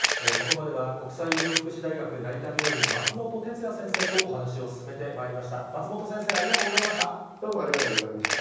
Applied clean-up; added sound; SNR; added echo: none; Camera; -1 dB; reverberation time 1.1 s.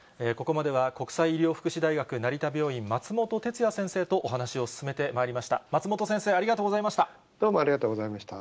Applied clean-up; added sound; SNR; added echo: none; none; none; none.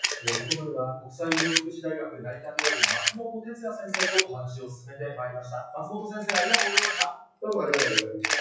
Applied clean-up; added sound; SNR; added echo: classical method WPE with log-MMSE.